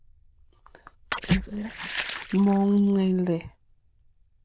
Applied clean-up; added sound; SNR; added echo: neural diffusion model UNIVERSE++.